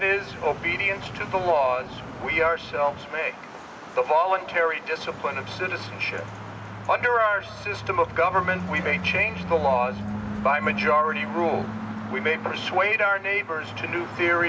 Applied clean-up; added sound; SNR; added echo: none; none; none; none.